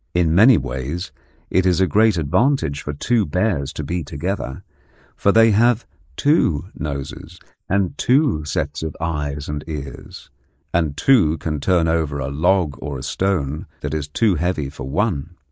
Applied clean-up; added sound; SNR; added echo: neural mask model Resemble Enhance denoiser.